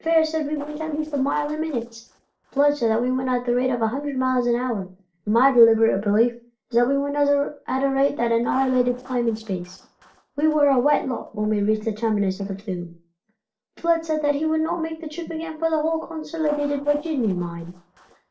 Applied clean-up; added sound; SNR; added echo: neural separator model SepFormer DNS4.